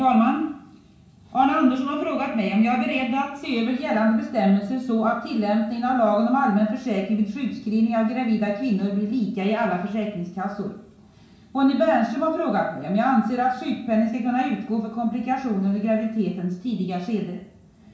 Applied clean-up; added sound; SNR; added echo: none; none; none; reverberation time 0.6 s.